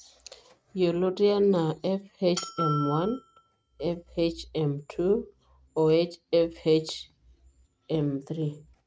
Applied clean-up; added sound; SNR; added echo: neural mask model RNNoise.